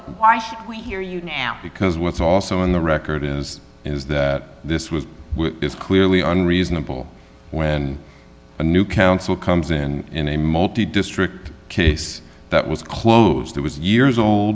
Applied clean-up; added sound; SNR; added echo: none; none; none; none.